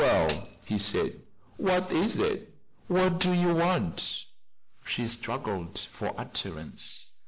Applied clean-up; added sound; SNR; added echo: none; Tambourine; 16 dB; none.